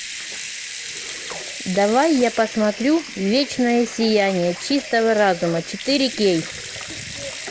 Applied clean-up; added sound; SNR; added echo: none; Sink (filling or washing) / Water tap, faucet / Liquid; 12 dB; none.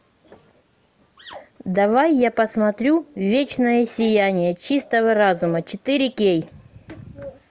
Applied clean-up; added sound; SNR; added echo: none; none; none; none.